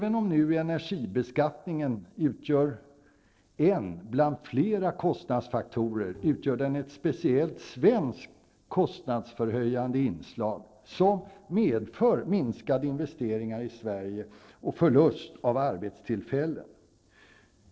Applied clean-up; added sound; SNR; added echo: neural separator model SepFormer DNS4.